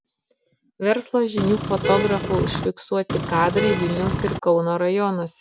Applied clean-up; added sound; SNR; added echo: none; Vehicle horn, car horn, honking; 2 dB; none.